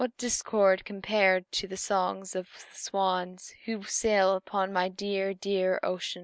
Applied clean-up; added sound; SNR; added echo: none; none; none; none.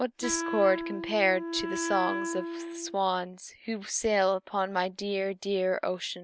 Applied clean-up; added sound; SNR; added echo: none; Wind instrument, woodwind instrument; 5 dB; none.